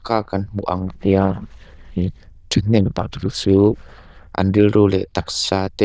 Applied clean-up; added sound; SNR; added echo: neural diffusion model UNIVERSE++.